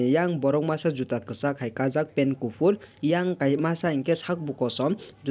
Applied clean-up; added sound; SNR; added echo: none; none; none; none.